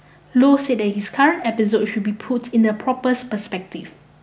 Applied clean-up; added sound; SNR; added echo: none; none; none; none.